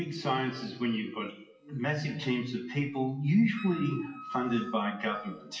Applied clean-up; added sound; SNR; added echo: classical method WPE with log-MMSE.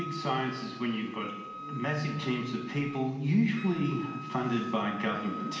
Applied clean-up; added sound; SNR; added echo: none; Wind instrument, woodwind instrument; 11 dB; reverberation time 1.0 s.